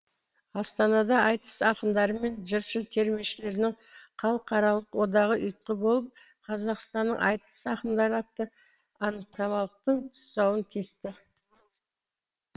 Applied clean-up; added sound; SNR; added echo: neural separator model SepFormer WHAM!.